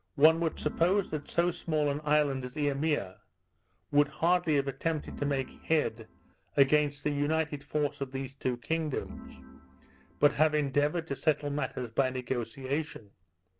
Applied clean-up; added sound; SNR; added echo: none; Organ; 16 dB; none.